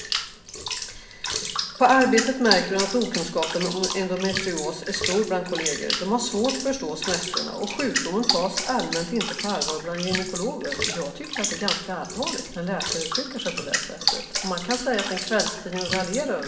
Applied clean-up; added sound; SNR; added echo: none; Bathtub (filling or washing) / Water; 4 dB; reverberation time 0.7 s.